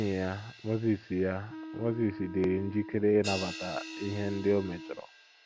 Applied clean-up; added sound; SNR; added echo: none; Crash cymbal + Wind instrument, woodwind instrument; 11 dB; none.